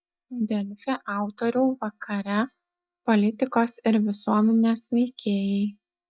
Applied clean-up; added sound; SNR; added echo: neural mask model DeepFilterNet 3.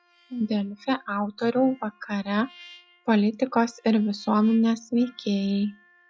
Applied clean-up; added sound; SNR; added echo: classical method log-MMSE.